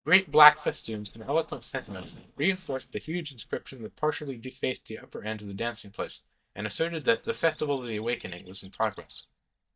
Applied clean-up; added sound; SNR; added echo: neural mask model DeepFilterNet 3.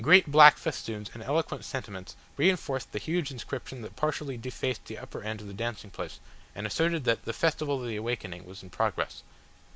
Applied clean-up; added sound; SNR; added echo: none; none; none; none.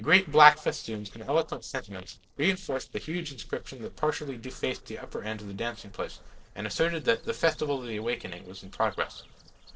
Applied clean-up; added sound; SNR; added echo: neural separator model SepFormer DNS4.